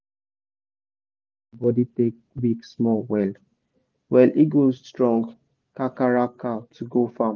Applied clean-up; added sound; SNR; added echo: none; none; none; none.